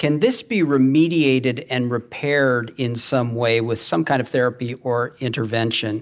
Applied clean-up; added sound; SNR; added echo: none; none; none; none.